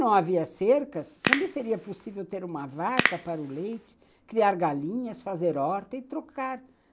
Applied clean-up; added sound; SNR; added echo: none; Crack / Crackle; 1 dB; none.